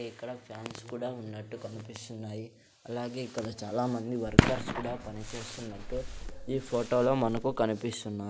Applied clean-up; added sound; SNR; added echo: none; Fireworks; -2 dB; none.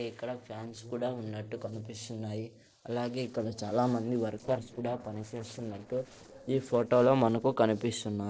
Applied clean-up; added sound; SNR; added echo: neural separator model SepFormer DNS4.